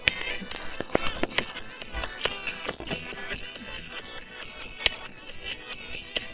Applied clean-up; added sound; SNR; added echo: neural separator model SepFormer WHAM!.